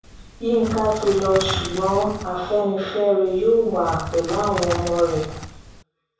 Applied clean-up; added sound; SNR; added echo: none; Crackle; 10 dB; reverberation time 0.7 s.